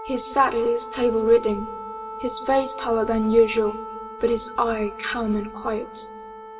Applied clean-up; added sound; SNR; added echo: none; Wind instrument, woodwind instrument; 13 dB; reverberation time 1.4 s.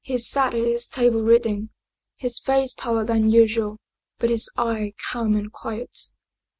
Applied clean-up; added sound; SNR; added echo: none; none; none; none.